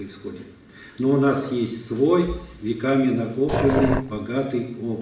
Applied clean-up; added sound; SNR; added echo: none; Growling; 2 dB; reverberation time 0.8 s.